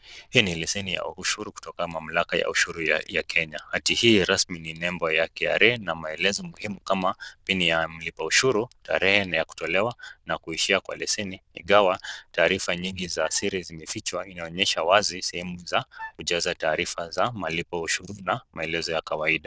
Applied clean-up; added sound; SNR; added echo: neural diffusion model UNIVERSE++.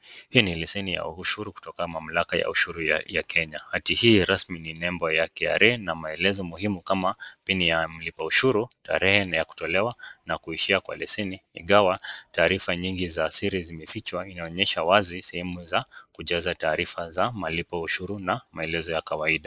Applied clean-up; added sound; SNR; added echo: neural mask model Resemble Enhance denoiser.